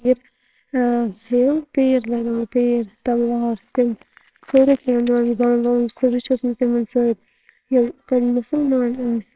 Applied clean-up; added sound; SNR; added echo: neural separator model SepFormer WHAMR!.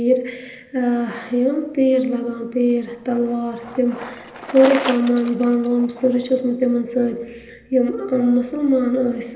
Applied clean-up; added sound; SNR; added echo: none; Bicycle; 17 dB; reverberation time 1.4 s.